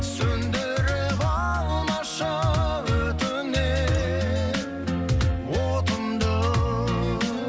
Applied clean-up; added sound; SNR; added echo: none; none; none; none.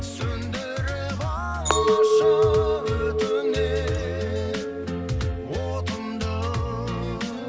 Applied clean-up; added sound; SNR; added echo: none; Chink, clink; -1 dB; none.